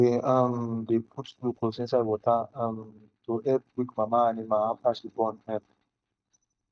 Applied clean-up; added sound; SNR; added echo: neural mask model DeepFilterNet 3.